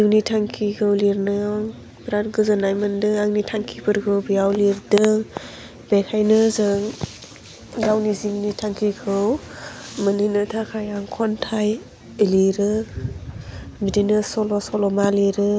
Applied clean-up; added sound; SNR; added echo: none; none; none; none.